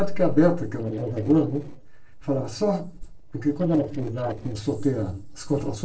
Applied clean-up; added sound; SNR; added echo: neural separator model SepFormer DNS4.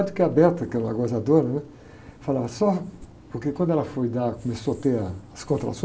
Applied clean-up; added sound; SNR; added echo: none; none; none; none.